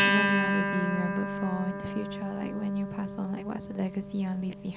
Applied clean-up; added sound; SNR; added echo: none; Acoustic guitar; -1 dB; none.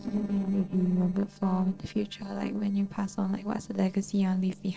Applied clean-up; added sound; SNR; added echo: neural separator model SepFormer DNS4.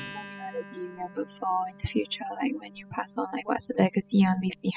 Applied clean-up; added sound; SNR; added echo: classical method spectral subtraction.